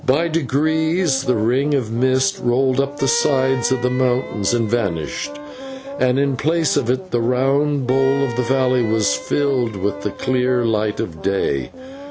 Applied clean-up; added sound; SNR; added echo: none; Brass instrument + Wind instrument, woodwind instrument; 13 dB; none.